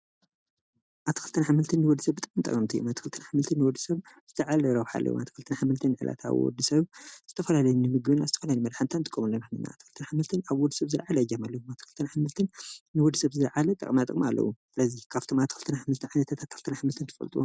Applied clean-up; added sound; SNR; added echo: none; none; none; none.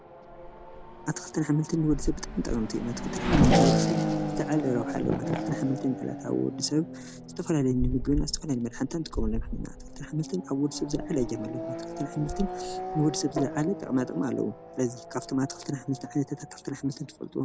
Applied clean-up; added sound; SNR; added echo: none; Race car, auto racing / Accelerating, revving, vroom; 1 dB; none.